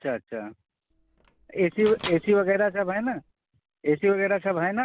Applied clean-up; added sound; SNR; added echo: none; Microwave oven; 16 dB; none.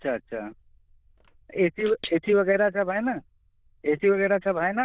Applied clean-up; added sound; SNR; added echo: neural diffusion model UNIVERSE++.